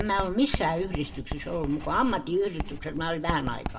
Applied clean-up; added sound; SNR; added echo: none; Writing; 7 dB; reverberation time 0.6 s.